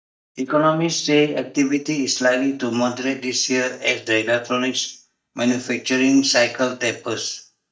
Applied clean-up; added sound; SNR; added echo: neural mask model DeepFilterNet 3.